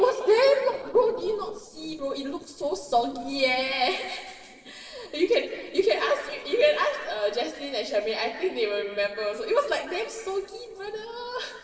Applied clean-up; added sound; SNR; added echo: neural separator model SepFormer DNS4.